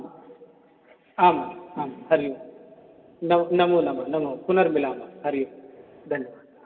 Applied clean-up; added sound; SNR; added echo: none; none; none; reverberation time 1.4 s.